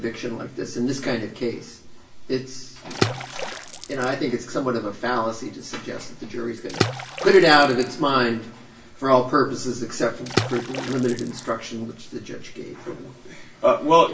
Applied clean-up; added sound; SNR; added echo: none; Water / Splash, splatter; 9 dB; reverberation time 0.3 s.